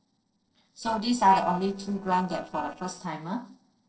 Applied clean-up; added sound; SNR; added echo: neural separator model SepFormer DNS4.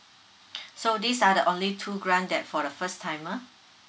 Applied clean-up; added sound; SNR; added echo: none; none; none; none.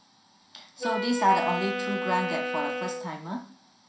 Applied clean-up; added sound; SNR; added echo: none; Wind instrument, woodwind instrument; 3 dB; reverberation time 0.5 s.